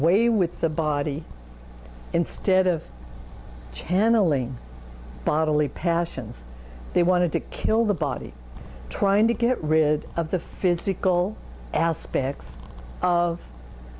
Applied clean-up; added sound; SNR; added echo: none; none; none; none.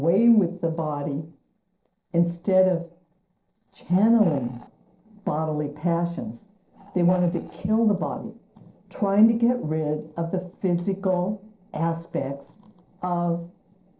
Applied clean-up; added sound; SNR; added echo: neural separator model SepFormer DNS4.